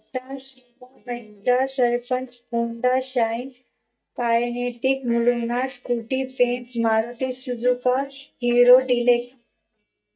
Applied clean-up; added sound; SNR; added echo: neural mask model DeepFilterNet 3.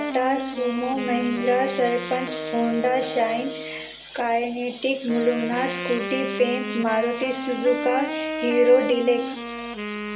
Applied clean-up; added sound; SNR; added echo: none; Wind instrument, woodwind instrument; 7 dB; reverberation time 0.2 s.